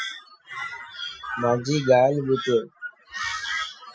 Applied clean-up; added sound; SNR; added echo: classical method Wiener filter.